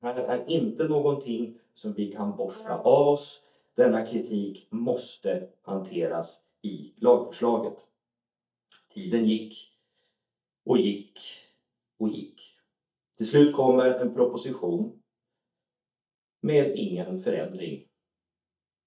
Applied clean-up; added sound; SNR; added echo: neural mask model DeepFilterNet 3.